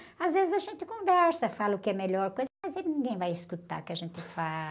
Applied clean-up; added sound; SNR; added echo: none; none; none; none.